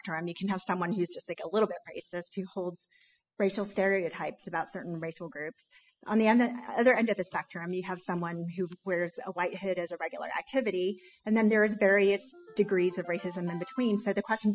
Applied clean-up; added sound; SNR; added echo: classical method spectral subtraction.